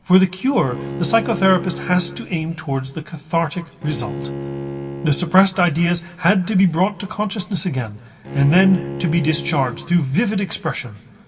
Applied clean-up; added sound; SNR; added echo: none; Bowed string instrument; 11 dB; reverberation time 2.8 s.